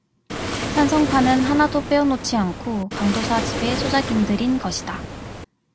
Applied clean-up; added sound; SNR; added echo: none; Waves, surf; 6 dB; none.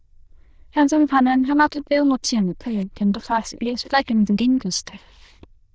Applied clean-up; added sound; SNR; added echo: neural diffusion model UNIVERSE++.